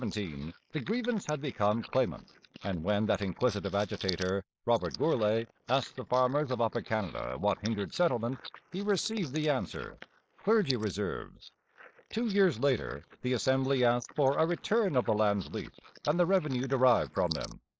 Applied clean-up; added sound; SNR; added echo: neural mask model Resemble Enhance denoiser.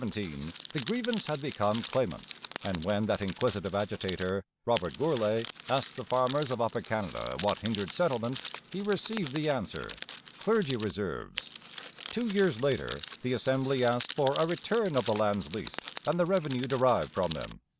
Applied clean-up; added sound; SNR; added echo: none; Crackle; 10 dB; none.